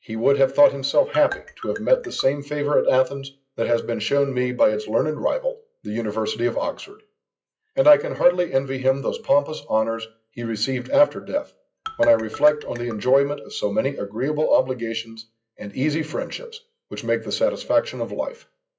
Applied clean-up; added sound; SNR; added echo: classical method WPE with log-MMSE.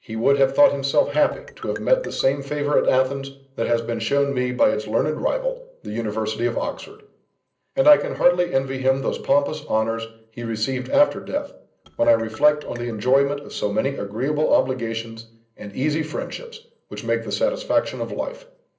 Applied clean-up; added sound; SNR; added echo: neural separator model SepFormer DNS4.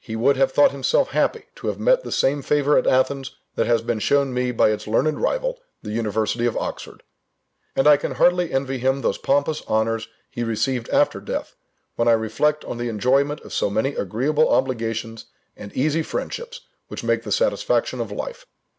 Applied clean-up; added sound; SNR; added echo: none; none; none; none.